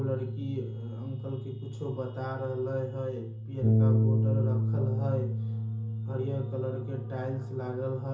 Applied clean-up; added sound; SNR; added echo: none; Bass guitar; -5 dB; reverberation time 0.6 s.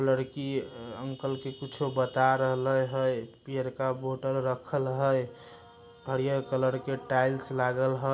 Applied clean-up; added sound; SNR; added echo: none; none; none; none.